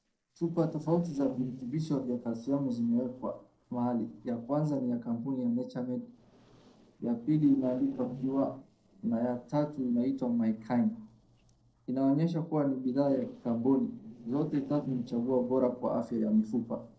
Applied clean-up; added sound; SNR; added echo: neural separator model SepFormer DNS4.